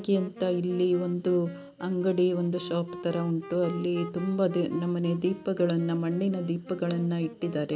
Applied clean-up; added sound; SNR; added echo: none; Wind instrument, woodwind instrument; 16 dB; none.